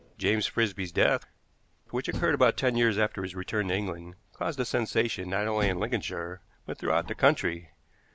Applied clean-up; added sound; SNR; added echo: none; Door; 15 dB; none.